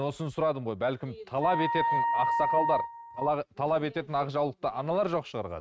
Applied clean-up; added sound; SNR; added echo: neural mask model RNNoise.